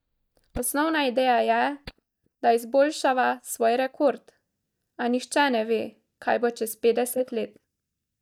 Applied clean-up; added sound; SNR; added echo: neural mask model DeepFilterNet 3.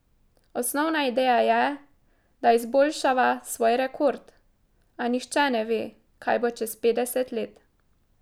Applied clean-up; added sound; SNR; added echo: none; none; none; none.